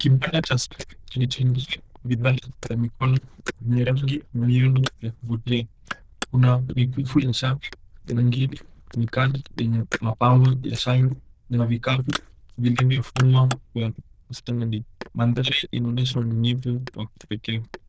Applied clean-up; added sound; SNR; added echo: neural diffusion model UNIVERSE++.